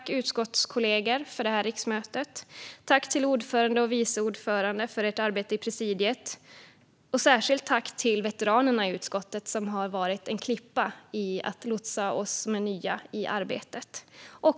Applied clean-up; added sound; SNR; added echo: none; none; none; none.